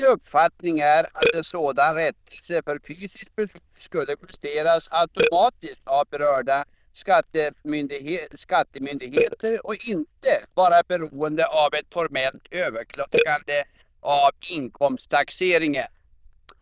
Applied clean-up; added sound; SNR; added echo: neural diffusion model UNIVERSE++.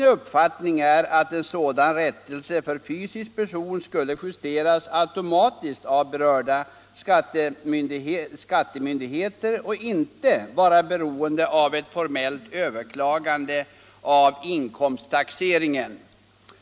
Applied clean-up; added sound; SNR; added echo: none; none; none; none.